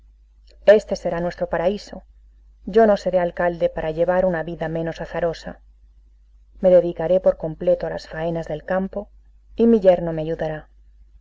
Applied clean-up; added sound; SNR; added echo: none; none; none; none.